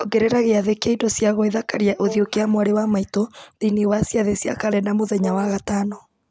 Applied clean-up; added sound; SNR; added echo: none; Wind instrument, woodwind instrument; 14 dB; none.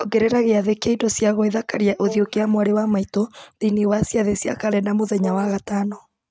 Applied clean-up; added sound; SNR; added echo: neural mask model RNNoise.